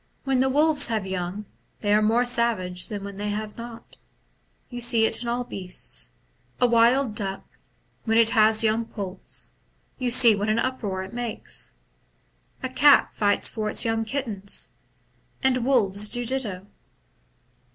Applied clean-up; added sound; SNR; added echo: none; none; none; none.